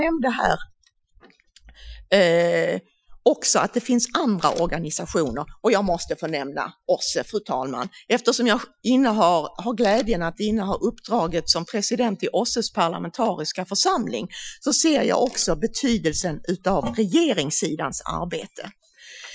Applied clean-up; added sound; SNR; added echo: classical method Wiener filter.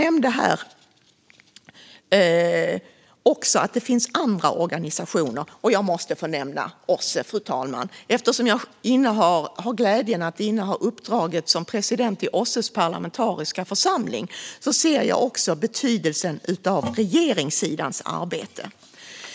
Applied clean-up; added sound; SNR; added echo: none; none; none; none.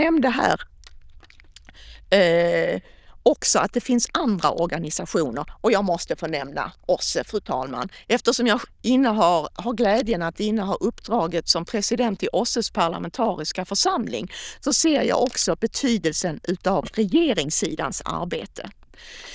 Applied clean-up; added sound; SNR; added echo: neural diffusion model UNIVERSE++.